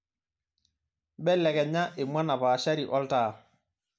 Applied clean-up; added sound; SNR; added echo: none; none; none; none.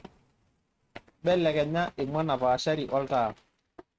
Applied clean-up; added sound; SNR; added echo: neural mask model RNNoise.